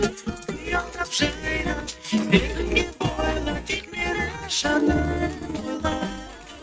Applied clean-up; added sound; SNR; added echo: neural mask model RNNoise.